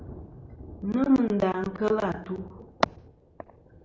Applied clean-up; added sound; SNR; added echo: none; Thunder; 18 dB; none.